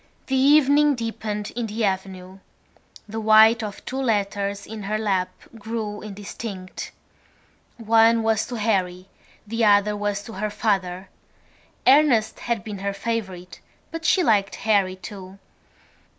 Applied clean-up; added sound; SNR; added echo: none; none; none; none.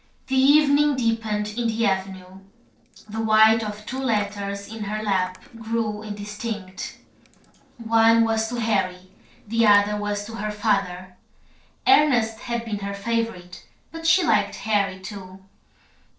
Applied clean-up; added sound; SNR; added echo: neural separator model SepFormer DNS4.